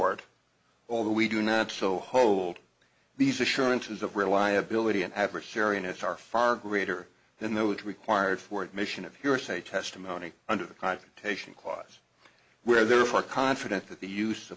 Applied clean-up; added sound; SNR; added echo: none; none; none; none.